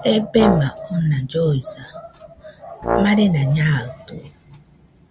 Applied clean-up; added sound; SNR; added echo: none; Brass instrument; 7 dB; none.